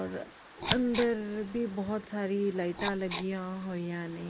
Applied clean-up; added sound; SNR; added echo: neural mask model Resemble Enhance denoiser.